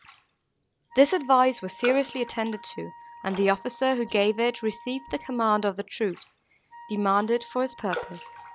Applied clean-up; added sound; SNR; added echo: none; Raindrop + Wind instrument, woodwind instrument; 16 dB; none.